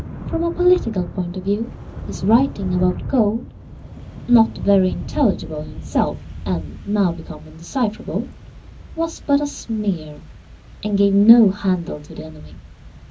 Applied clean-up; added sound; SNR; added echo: none; Thunder / Rain; 12 dB; reverberation time 0.4 s.